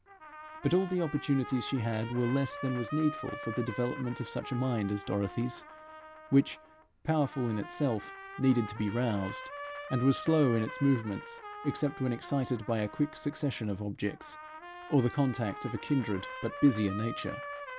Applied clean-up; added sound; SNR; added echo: none; Trumpet; 13 dB; none.